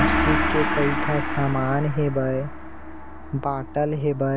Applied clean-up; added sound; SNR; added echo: none; Gong; 1 dB; none.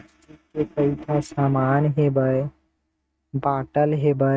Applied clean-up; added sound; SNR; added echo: neural mask model RNNoise.